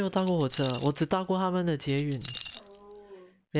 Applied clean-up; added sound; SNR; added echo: none; Keys jangling; 5 dB; none.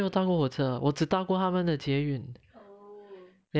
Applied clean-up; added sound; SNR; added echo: none; none; none; none.